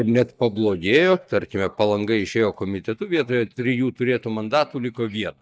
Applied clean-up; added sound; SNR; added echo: neural mask model DeepFilterNet 3.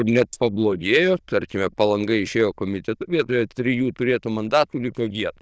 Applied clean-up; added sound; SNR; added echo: neural diffusion model UNIVERSE++.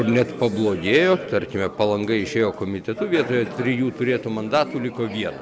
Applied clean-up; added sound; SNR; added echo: none; none; none; none.